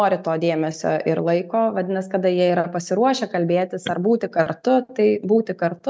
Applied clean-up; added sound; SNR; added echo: none; none; none; none.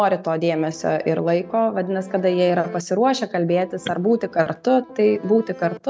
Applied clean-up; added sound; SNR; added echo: none; Accordion; 20 dB; none.